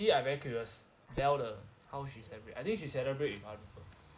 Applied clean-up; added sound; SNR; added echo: neural mask model Resemble Enhance denoiser.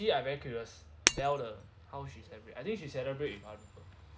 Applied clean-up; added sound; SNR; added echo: none; Shatter; -2 dB; none.